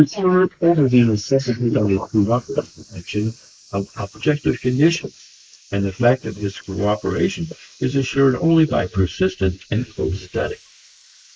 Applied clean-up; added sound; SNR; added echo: neural mask model Resemble Enhance denoiser.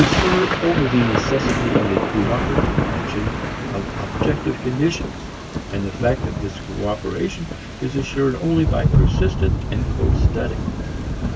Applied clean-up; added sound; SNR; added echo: none; Thunder / Rain; -2 dB; none.